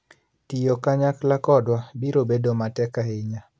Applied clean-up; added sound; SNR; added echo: none; none; none; none.